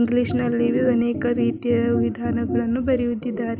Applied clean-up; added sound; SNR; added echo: none; Organ; 6 dB; none.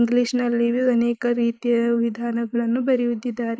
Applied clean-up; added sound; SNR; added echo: neural mask model Resemble Enhance denoiser.